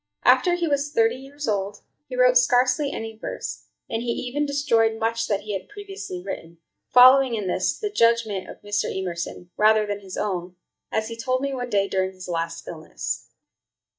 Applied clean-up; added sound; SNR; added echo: neural mask model DeepFilterNet 3.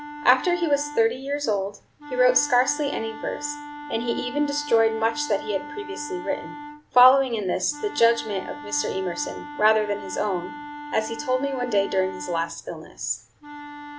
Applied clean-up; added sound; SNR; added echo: none; Wind instrument, woodwind instrument; 12 dB; none.